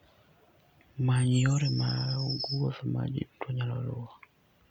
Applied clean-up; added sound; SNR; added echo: none; Bird vocalization, bird call, bird song; 11 dB; none.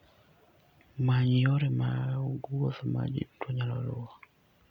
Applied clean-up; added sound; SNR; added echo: none; none; none; none.